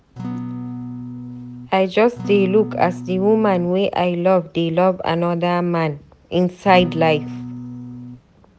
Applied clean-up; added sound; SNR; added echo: none; Acoustic guitar / Strum; 10 dB; none.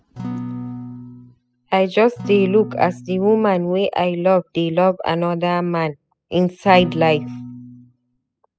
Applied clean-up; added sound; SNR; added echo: classical method spectral subtraction.